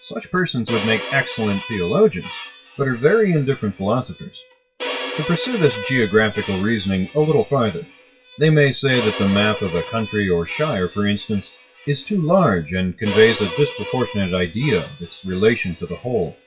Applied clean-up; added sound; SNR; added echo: classical method WPE with log-MMSE.